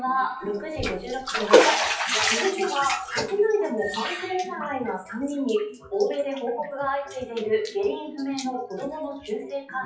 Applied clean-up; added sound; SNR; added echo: classical method WPE with log-MMSE.